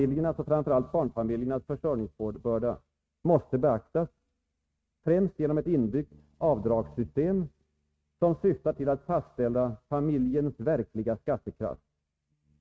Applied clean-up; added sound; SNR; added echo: neural mask model RNNoise.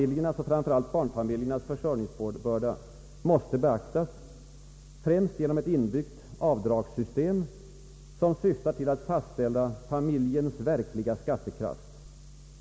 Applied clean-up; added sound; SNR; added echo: none; none; none; none.